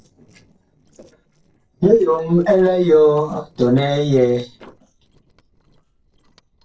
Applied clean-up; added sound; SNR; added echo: neural separator model SepFormer DNS4.